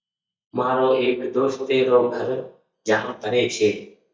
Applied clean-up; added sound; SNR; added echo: neural mask model DeepFilterNet 3.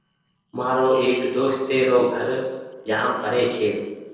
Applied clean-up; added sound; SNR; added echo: neural separator model SepFormer DNS4.